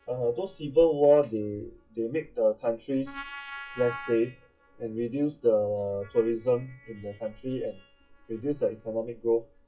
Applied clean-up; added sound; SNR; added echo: classical method WPE with log-MMSE.